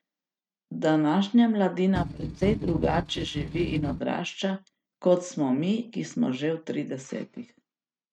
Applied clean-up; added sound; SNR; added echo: neural mask model RNNoise.